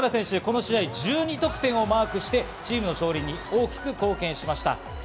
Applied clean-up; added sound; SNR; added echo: none; none; none; none.